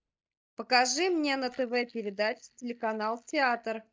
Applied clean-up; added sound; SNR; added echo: neural mask model DeepFilterNet 3.